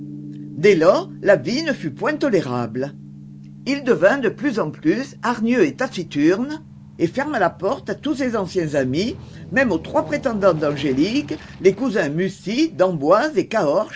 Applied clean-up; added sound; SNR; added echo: none; Aircraft + Gong; 18 dB; none.